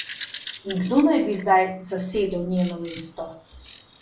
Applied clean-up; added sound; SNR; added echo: none; Bird vocalization, bird call, bird song; 17 dB; reverberation time 0.3 s.